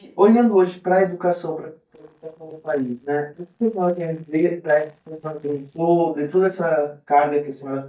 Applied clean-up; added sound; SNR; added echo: neural mask model DeepFilterNet 3.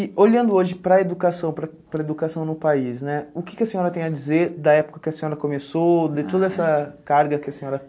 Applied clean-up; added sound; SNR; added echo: none; none; none; none.